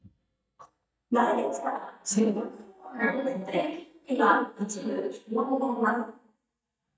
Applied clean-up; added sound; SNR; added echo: neural mask model DeepFilterNet 3.